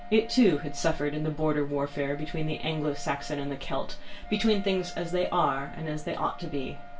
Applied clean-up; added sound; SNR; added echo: none; Wind instrument, woodwind instrument; 19 dB; reverberation time 0.2 s.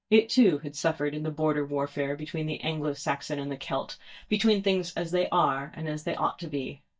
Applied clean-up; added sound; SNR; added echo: neural mask model DeepFilterNet 3.